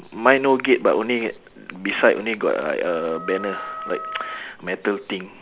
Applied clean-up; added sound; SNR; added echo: none; Wind instrument, woodwind instrument; 11 dB; none.